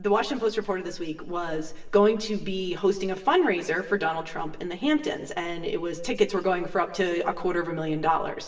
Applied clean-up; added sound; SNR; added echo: none; none; none; reverberation time 0.9 s.